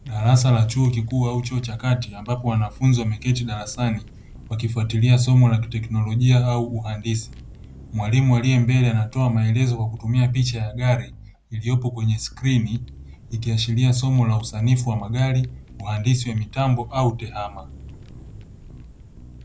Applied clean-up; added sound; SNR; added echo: none; Bass guitar + Fire; 19 dB; none.